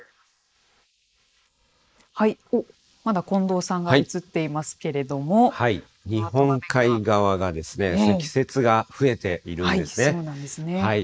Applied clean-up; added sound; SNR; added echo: neural mask model Resemble Enhance denoiser.